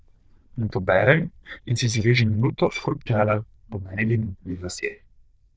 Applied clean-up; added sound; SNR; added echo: neural diffusion model UNIVERSE++.